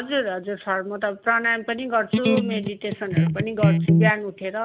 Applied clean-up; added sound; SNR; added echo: none; Electric guitar; -5 dB; none.